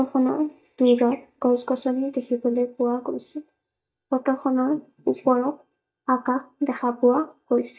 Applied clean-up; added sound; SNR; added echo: neural mask model DeepFilterNet 3.